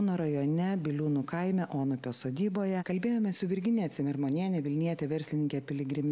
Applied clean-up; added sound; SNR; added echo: none; none; none; none.